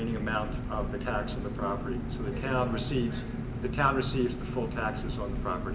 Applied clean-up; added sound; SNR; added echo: none; Engine; 1 dB; reverberation time 0.8 s.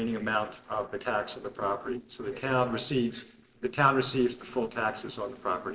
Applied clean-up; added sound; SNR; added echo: neural separator model SepFormer DNS4.